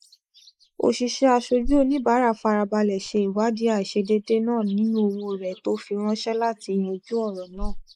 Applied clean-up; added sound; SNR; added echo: neural mask model Resemble Enhance denoiser.